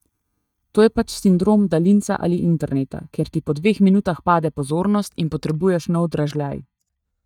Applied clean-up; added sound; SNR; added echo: neural mask model DeepFilterNet 3.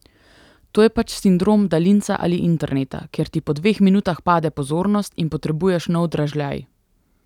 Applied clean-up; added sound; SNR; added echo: none; none; none; none.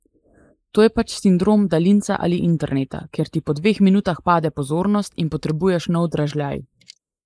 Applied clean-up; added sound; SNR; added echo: neural mask model Resemble Enhance denoiser.